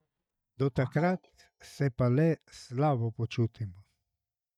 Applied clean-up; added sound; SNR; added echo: neural mask model DeepFilterNet 3.